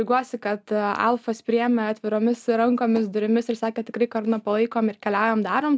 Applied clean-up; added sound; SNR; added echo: none; none; none; none.